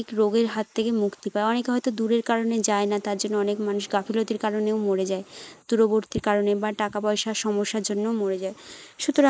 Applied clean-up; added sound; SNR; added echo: neural mask model Resemble Enhance denoiser.